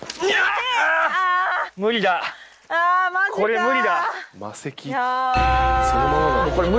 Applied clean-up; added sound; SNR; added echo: none; none; none; none.